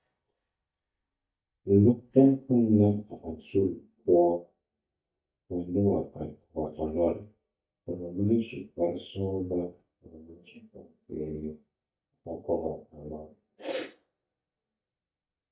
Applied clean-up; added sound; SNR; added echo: neural mask model DeepFilterNet 3.